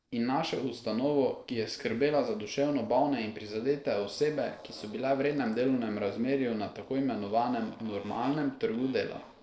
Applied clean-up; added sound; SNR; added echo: neural separator model SepFormer DNS4.